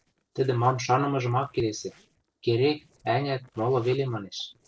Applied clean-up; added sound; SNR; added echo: neural separator model SepFormer DNS4.